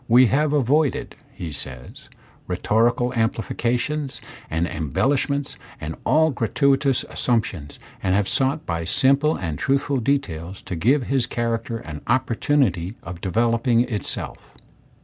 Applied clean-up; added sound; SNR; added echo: none; none; none; none.